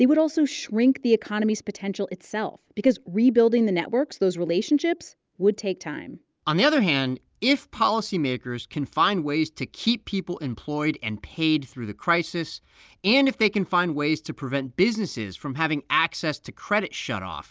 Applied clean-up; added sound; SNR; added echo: none; none; none; none.